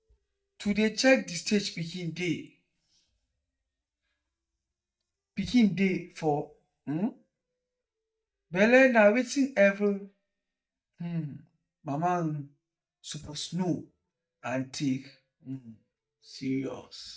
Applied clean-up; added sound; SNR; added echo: neural mask model DeepFilterNet 3.